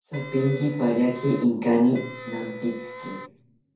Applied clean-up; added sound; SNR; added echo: none; Wind instrument, woodwind instrument; 15 dB; reverberation time 0.6 s.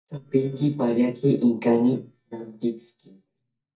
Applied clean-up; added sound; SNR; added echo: neural mask model DeepFilterNet 3.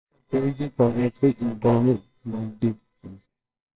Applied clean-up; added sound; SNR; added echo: neural separator model SepFormer WHAMR!.